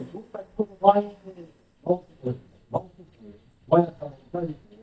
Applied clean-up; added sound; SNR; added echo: neural mask model DeepFilterNet 3.